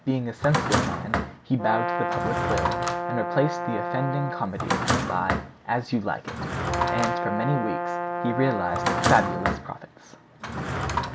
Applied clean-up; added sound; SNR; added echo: none; Brass instrument + Drawer open or close; -1 dB; none.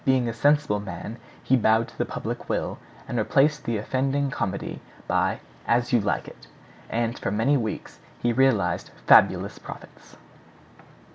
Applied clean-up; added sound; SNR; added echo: none; none; none; none.